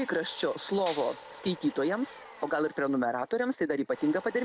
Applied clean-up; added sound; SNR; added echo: none; Domestic sounds, home sounds + Clapping; 18 dB; none.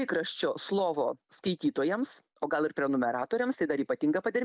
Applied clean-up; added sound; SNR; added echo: none; none; none; none.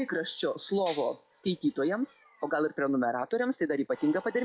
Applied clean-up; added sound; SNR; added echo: classical method log-MMSE.